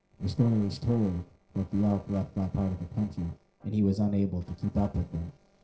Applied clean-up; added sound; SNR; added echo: neural separator model SepFormer DNS4.